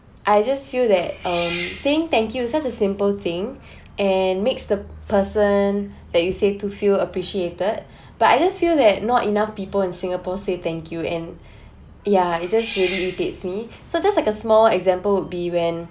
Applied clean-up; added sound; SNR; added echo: none; Cat; 14 dB; none.